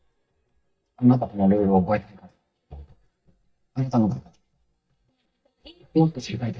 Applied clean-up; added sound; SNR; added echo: neural mask model DeepFilterNet 3.